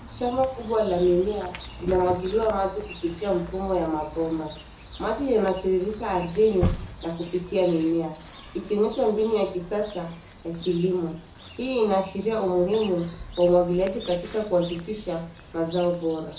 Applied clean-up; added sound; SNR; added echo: none; Chirp, tweet; 13 dB; reverberation time 0.5 s.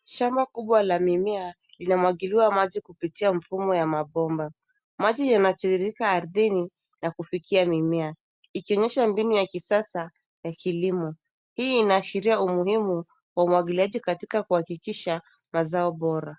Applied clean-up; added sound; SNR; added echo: none; none; none; none.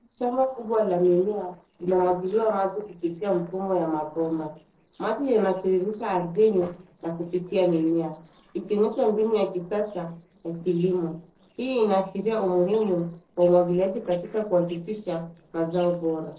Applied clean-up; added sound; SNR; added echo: neural separator model SepFormer DNS4.